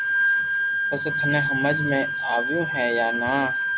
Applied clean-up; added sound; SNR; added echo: none; Wind instrument, woodwind instrument; -3 dB; none.